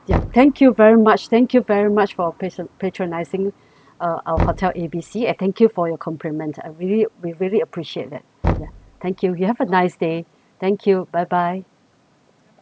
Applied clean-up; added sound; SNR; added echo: none; Knock; 12 dB; none.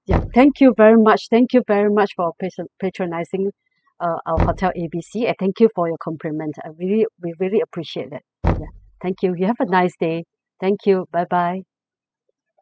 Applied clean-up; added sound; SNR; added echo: classical method spectral subtraction.